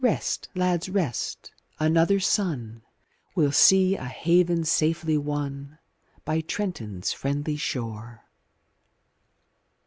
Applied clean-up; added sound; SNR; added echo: none; none; none; none.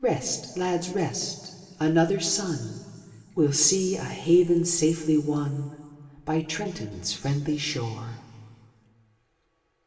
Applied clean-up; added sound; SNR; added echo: none; none; none; reverberation time 2.0 s.